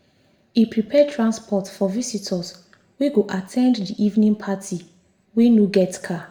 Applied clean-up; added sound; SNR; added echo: none; none; none; reverberation time 0.5 s.